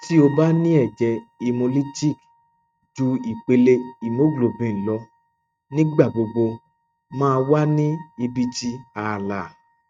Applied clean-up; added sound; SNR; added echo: neural mask model RNNoise.